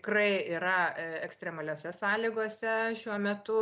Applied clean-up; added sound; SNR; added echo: none; none; none; none.